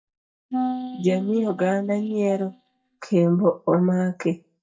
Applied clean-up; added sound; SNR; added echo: neural mask model DeepFilterNet 3.